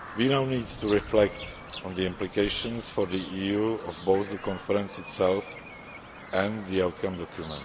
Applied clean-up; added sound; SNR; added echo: none; Bird vocalization, bird call, bird song; 10 dB; none.